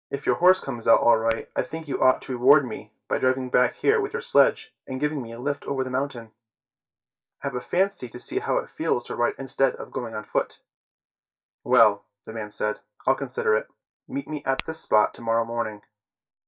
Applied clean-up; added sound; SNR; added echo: neural mask model DeepFilterNet 3.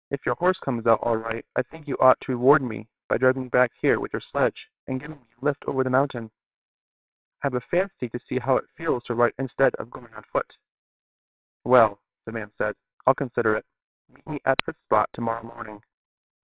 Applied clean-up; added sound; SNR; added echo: neural separator model SepFormer WHAMR!.